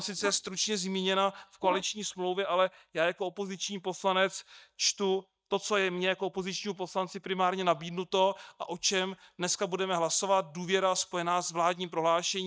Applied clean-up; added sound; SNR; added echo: neural mask model DeepFilterNet 3.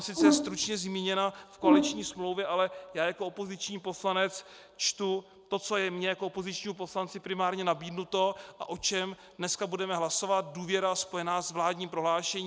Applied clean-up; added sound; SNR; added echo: none; Brass instrument; -4 dB; none.